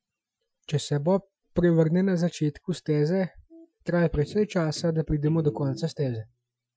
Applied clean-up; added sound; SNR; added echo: classical method Wiener filter.